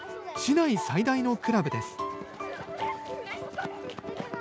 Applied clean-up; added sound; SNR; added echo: none; none; none; none.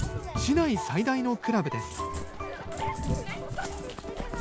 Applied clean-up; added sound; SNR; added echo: none; Cat; 6 dB; none.